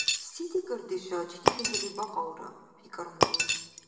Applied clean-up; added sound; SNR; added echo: none; Shatter; -5 dB; reverberation time 1.7 s.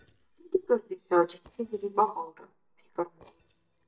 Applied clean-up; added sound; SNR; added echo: neural mask model DeepFilterNet 3.